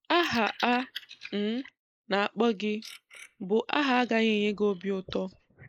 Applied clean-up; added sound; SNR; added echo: neural mask model Resemble Enhance denoiser.